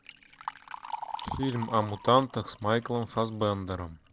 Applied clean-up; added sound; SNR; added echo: none; Liquid; 13 dB; none.